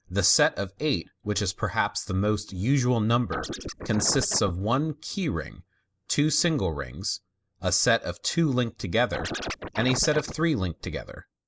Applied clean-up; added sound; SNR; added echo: neural mask model Resemble Enhance denoiser.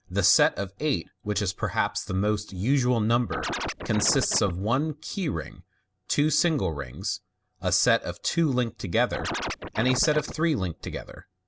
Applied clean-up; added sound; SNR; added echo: none; Scratching (performance technique); 6 dB; none.